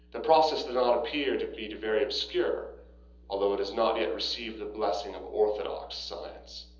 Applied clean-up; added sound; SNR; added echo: none; none; none; reverberation time 1.2 s.